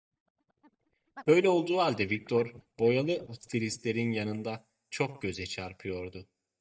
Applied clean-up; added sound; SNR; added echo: neural mask model DeepFilterNet 3.